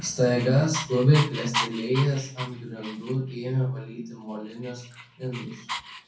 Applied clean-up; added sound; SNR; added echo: none; Dog; 11 dB; reverberation time 0.6 s.